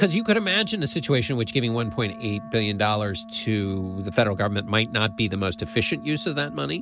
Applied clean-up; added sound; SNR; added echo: none; Wind instrument, woodwind instrument; 16 dB; none.